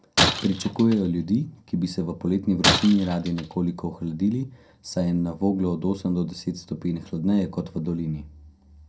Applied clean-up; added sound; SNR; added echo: none; Shatter; 3 dB; reverberation time 0.2 s.